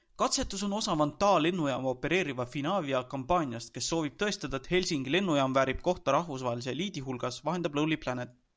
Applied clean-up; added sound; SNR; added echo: none; none; none; none.